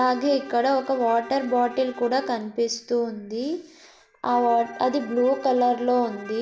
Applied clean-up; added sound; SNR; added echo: none; Bowed string instrument; 17 dB; none.